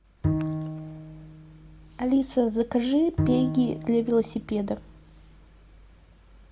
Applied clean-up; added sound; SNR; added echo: none; Bowed string instrument; 6 dB; none.